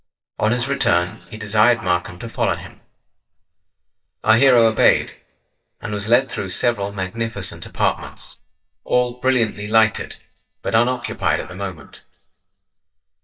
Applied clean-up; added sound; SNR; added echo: neural mask model DeepFilterNet 3.